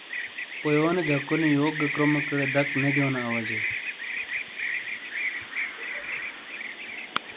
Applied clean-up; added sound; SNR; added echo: none; Bird vocalization, bird call, bird song; 3 dB; none.